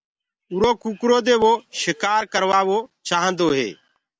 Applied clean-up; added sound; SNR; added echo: none; none; none; none.